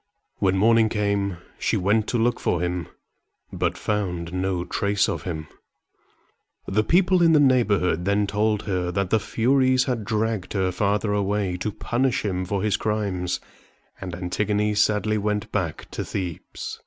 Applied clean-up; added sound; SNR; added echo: none; none; none; none.